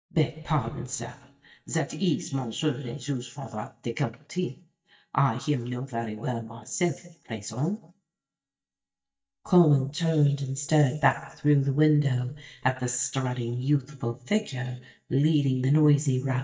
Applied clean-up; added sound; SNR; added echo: neural mask model DeepFilterNet 3.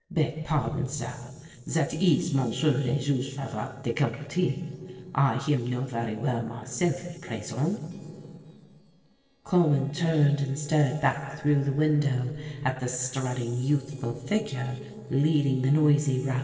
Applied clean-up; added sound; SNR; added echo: neural separator model SepFormer DNS4.